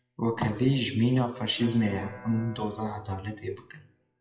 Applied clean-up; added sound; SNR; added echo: classical method WPE with log-MMSE.